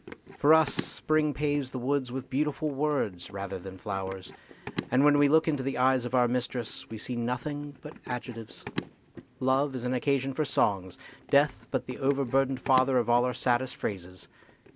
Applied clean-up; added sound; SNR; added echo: none; Run; 16 dB; none.